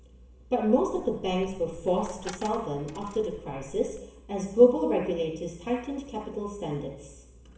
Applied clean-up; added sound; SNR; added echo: none; Coin (dropping); 18 dB; reverberation time 0.7 s.